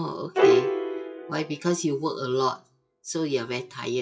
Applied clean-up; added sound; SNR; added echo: classical method WPE with log-MMSE.